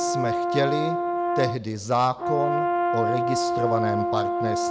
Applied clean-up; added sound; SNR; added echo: none; Brass instrument; -2 dB; none.